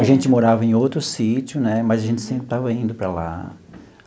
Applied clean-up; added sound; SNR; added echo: none; none; none; none.